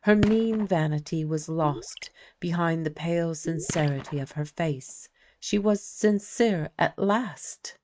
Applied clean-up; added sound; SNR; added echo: neural mask model RNNoise.